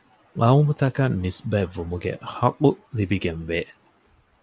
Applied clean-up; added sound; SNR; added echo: none; none; none; none.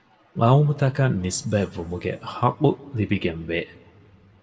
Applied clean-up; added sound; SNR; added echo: none; none; none; reverberation time 0.8 s.